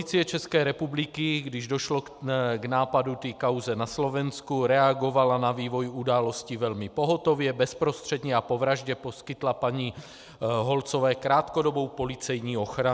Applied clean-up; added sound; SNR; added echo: none; none; none; none.